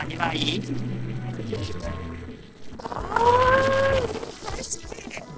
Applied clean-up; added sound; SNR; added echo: neural separator model SepFormer DNS4.